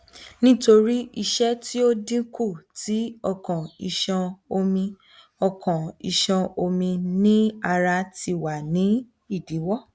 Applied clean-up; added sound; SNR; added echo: none; none; none; none.